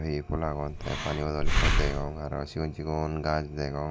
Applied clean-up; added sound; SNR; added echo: none; Breathing; -4 dB; none.